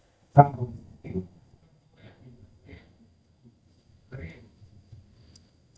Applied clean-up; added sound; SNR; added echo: neural mask model DeepFilterNet 3.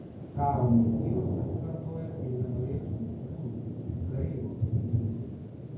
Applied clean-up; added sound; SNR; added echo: none; Thunder; 0 dB; reverberation time 0.9 s.